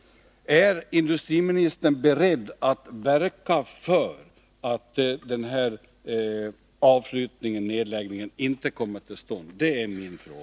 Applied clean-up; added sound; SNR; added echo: none; none; none; none.